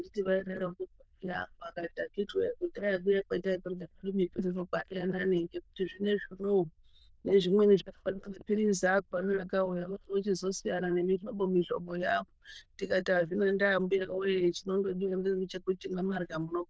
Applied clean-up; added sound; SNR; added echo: neural diffusion model UNIVERSE++.